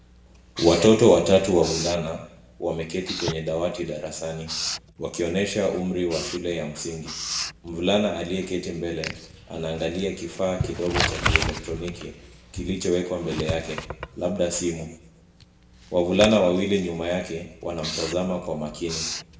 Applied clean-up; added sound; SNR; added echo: none; Writing; 9 dB; reverberation time 0.7 s.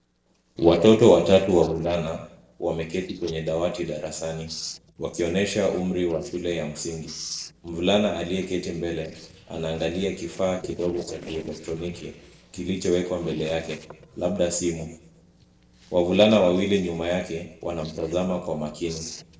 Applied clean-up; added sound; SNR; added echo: neural separator model SepFormer DNS4.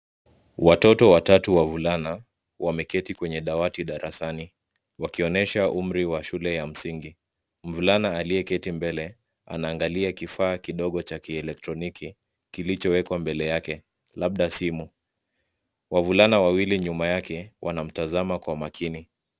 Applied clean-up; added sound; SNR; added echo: none; none; none; none.